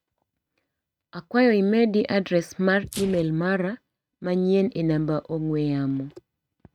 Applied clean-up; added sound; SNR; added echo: neural mask model RNNoise.